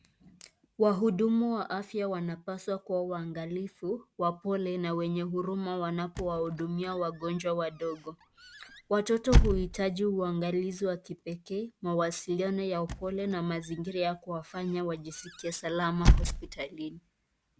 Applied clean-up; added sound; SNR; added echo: none; Squeak / Slam / Wood; -1 dB; none.